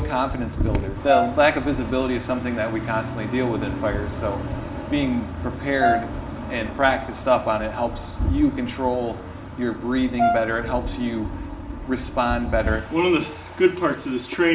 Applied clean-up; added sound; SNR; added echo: none; Brass instrument; 4 dB; reverberation time 1.1 s.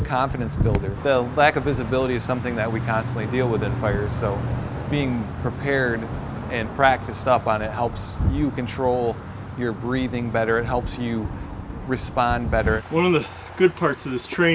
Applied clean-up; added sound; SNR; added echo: none; none; none; none.